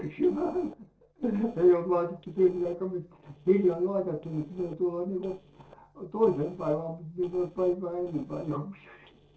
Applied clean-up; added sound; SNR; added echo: neural separator model SepFormer DNS4.